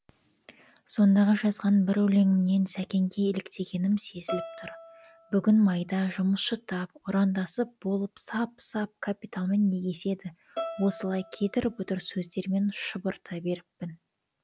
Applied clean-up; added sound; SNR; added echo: none; Bowed string instrument; 15 dB; none.